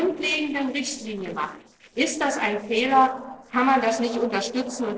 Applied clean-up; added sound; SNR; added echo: neural separator model SepFormer DNS4.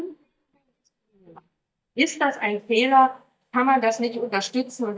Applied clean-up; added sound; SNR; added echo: neural mask model DeepFilterNet 3.